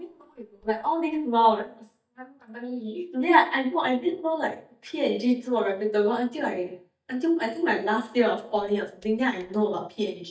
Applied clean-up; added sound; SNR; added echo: neural mask model DeepFilterNet 3.